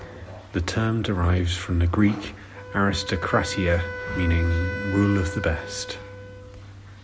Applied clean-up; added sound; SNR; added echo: none; Wind instrument, woodwind instrument; 13 dB; none.